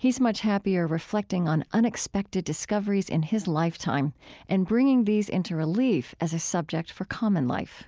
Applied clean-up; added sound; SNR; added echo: none; none; none; none.